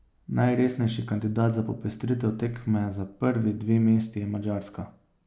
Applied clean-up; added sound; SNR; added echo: none; none; none; none.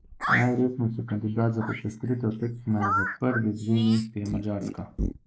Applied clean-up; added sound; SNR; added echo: neural mask model Resemble Enhance denoiser.